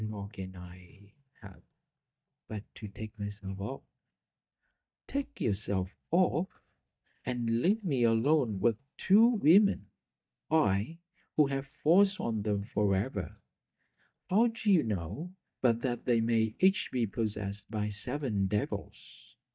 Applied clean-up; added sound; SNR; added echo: neural mask model DeepFilterNet 3.